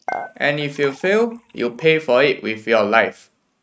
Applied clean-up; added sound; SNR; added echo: neural mask model RNNoise.